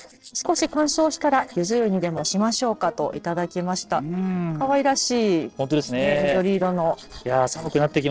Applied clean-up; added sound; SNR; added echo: neural separator model SepFormer DNS4.